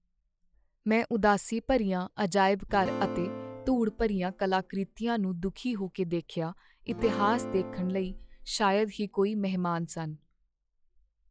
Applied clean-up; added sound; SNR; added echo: classical method log-MMSE.